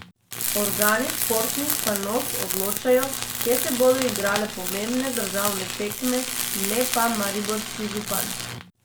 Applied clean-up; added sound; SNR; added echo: none; Tools; 2 dB; none.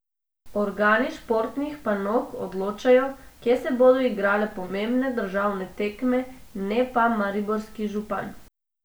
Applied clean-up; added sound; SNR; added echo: none; none; none; none.